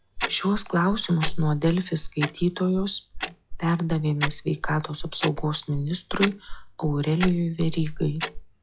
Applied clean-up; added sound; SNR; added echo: classical method log-MMSE.